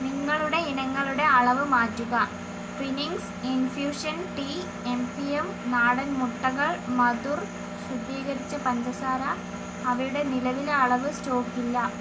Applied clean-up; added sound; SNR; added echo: none; Engine; 8 dB; reverberation time 0.4 s.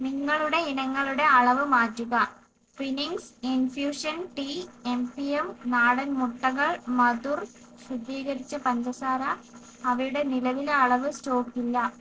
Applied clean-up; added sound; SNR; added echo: neural separator model SepFormer DNS4.